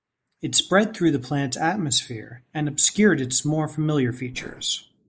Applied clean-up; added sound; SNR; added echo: neural mask model Resemble Enhance denoiser.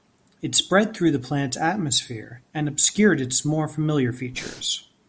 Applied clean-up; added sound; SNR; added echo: none; Breathing; 16 dB; none.